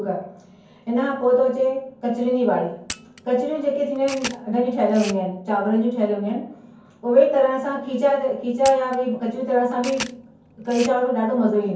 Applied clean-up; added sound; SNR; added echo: none; Camera; 16 dB; reverberation time 0.6 s.